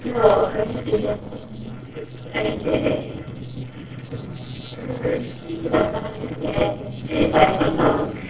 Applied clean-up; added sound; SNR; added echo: neural separator model SepFormer DNS4.